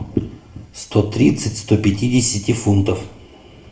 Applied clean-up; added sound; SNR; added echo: none; none; none; reverberation time 0.5 s.